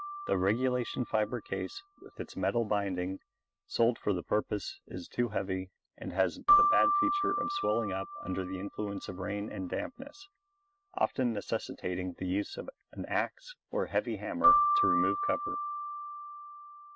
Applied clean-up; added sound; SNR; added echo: neural mask model RNNoise.